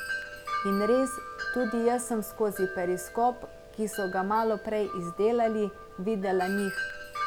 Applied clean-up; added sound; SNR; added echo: none; Wind chime; 8 dB; none.